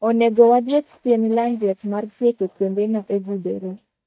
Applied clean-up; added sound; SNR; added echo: neural mask model DeepFilterNet 3.